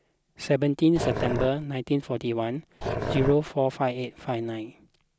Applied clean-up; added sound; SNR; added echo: none; Growling; 5 dB; none.